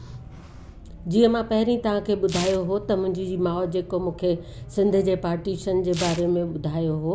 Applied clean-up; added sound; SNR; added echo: none; Tearing; 18 dB; none.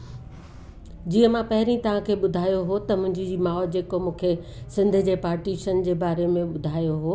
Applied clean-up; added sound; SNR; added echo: none; none; none; none.